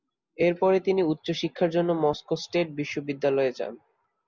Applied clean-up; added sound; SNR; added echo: none; none; none; none.